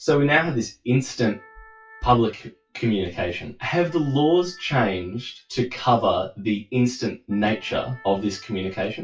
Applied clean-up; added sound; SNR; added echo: classical method WPE with log-MMSE.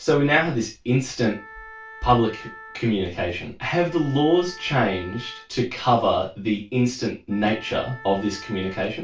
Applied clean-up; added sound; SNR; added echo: none; Wind instrument, woodwind instrument; 20 dB; reverberation time 0.2 s.